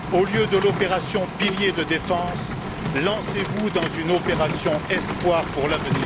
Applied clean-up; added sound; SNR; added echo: none; Rain; 4 dB; none.